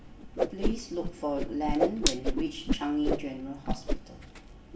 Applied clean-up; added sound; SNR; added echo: none; Whoosh, swoosh, swish; -3 dB; reverberation time 0.7 s.